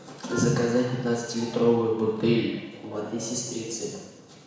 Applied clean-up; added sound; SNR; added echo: none; Wind instrument, woodwind instrument; 15 dB; reverberation time 1.1 s.